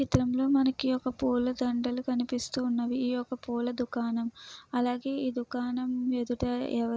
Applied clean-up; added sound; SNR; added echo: none; none; none; none.